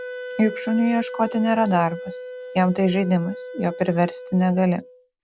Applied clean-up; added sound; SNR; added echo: none; Wind instrument, woodwind instrument; 13 dB; none.